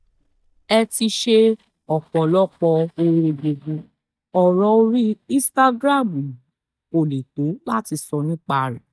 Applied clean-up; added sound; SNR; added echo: neural mask model DeepFilterNet 3.